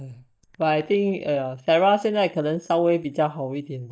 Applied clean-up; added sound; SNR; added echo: neural mask model DeepFilterNet 3.